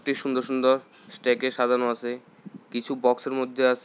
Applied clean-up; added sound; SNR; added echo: none; none; none; none.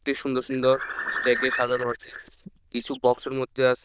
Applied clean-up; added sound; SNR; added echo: neural diffusion model UNIVERSE++.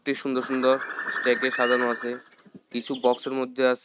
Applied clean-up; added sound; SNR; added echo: neural mask model RNNoise.